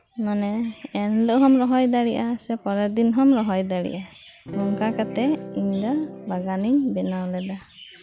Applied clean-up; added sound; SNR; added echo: none; Electric guitar / Strum; 11 dB; none.